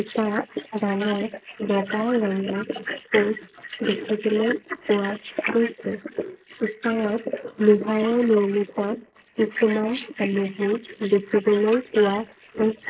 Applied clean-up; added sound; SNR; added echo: neural mask model Resemble Enhance denoiser.